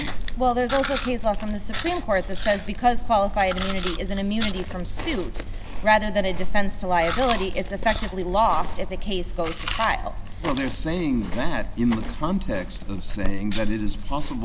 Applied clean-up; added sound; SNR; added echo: none; Chewing, mastication; 0 dB; none.